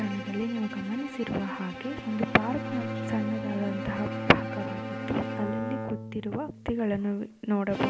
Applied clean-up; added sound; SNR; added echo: none; Bowed string instrument + Bowed string instrument; 6 dB; none.